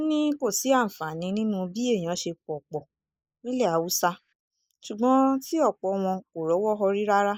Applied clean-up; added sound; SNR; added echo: neural mask model Resemble Enhance denoiser.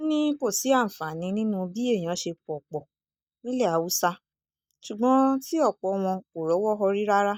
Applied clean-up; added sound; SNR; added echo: neural mask model DeepFilterNet 3.